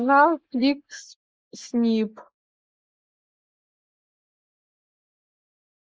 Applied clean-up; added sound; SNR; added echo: neural mask model Resemble Enhance denoiser.